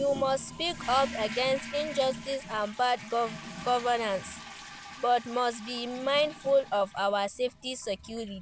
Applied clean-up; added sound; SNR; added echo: none; Toilet flush; 13 dB; none.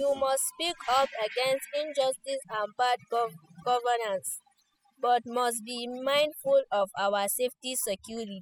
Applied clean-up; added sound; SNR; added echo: classical method spectral subtraction.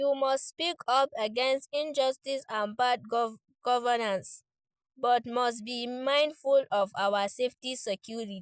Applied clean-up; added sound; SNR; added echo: none; none; none; none.